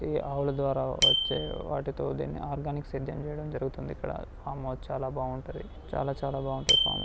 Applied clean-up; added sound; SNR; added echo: none; Bicycle bell; 2 dB; none.